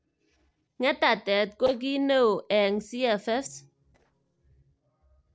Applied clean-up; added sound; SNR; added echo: neural separator model SepFormer DNS4.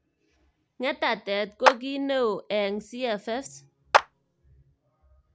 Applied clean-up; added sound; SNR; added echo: none; Clapping; -2 dB; none.